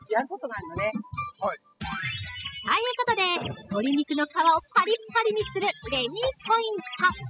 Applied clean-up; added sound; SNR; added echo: classical method spectral subtraction.